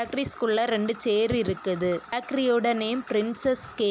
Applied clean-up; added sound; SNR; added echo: none; none; none; none.